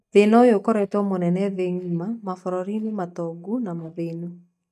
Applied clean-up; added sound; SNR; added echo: neural mask model DeepFilterNet 3.